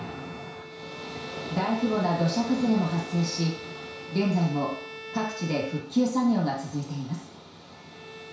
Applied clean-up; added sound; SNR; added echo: none; Bowed string instrument; 14 dB; reverberation time 0.6 s.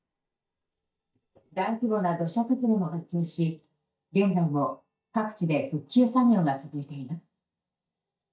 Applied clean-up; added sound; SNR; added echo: neural mask model DeepFilterNet 3.